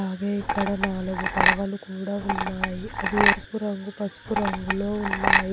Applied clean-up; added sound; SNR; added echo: none; Chink, clink; -3 dB; none.